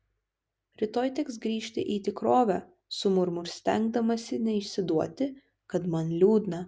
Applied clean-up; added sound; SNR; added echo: none; none; none; none.